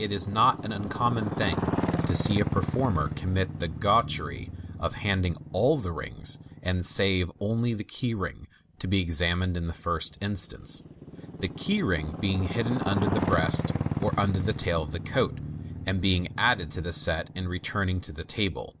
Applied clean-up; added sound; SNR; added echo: none; Motorcycle; 5 dB; none.